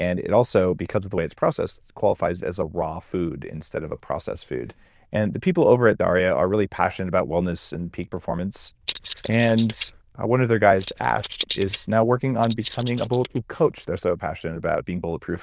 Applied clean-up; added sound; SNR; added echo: neural diffusion model UNIVERSE++.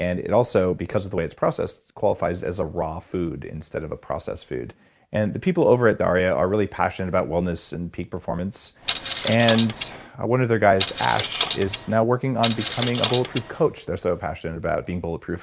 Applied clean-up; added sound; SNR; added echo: none; Coin (dropping); 5 dB; none.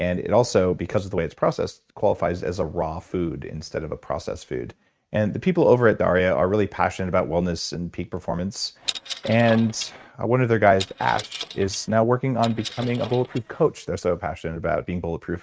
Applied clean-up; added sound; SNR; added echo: neural mask model RNNoise.